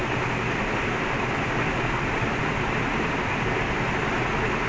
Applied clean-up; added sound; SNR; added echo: none; none; none; none.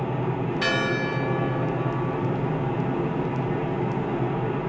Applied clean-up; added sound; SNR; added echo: none; Church bell; 9 dB; reverberation time 0.7 s.